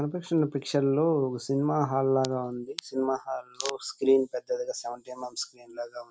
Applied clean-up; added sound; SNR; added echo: none; none; none; none.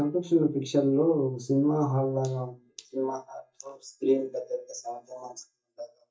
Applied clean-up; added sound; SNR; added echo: neural mask model DeepFilterNet 3.